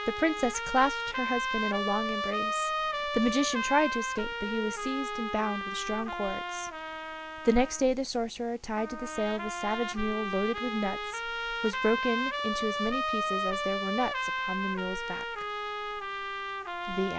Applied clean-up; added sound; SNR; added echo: none; Trumpet; 2 dB; none.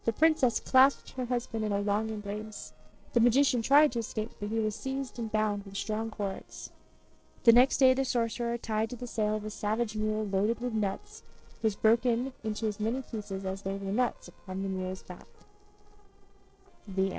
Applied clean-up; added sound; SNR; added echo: neural separator model SepFormer DNS4.